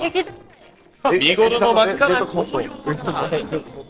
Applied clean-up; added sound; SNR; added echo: neural separator model SepFormer DNS4.